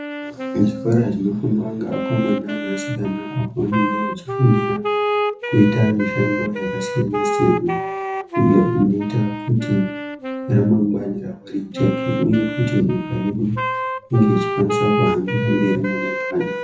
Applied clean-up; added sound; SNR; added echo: none; Wind instrument, woodwind instrument; 5 dB; reverberation time 0.5 s.